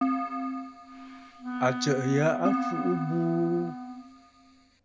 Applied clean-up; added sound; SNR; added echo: none; Keyboard (musical) + Wind instrument, woodwind instrument; 2 dB; none.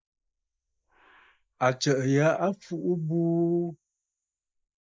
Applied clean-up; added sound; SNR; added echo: neural mask model Resemble Enhance denoiser.